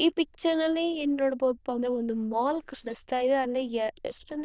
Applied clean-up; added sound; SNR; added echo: neural diffusion model UNIVERSE++.